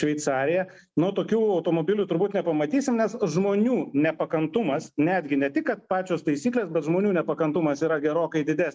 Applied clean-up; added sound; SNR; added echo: none; none; none; none.